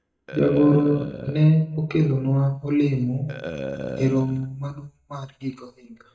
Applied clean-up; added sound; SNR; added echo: neural mask model DeepFilterNet 3.